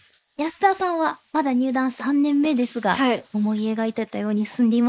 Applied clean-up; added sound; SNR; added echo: neural mask model Resemble Enhance denoiser.